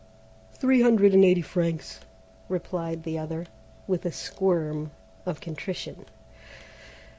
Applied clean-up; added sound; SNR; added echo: none; none; none; none.